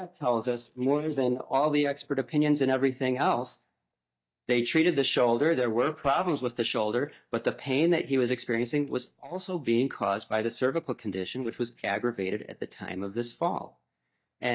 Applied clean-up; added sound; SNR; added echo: neural mask model DeepFilterNet 3.